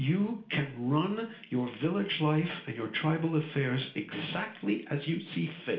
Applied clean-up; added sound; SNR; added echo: none; none; none; reverberation time 0.4 s.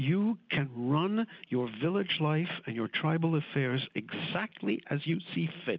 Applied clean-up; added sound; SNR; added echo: none; none; none; none.